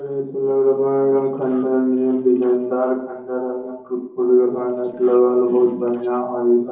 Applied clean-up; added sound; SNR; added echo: neural separator model SepFormer DNS4.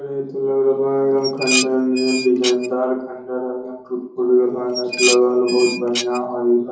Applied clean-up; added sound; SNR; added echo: none; Dishes, pots, and pans; 7 dB; reverberation time 2.8 s.